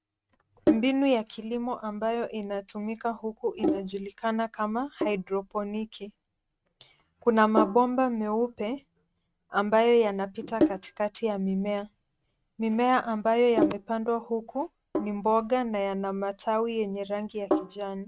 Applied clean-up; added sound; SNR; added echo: neural mask model RNNoise.